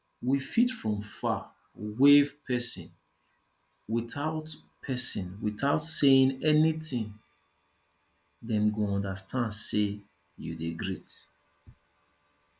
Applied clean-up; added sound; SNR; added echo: none; none; none; none.